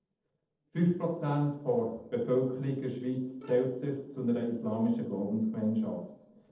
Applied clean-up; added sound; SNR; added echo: neural separator model SepFormer DNS4.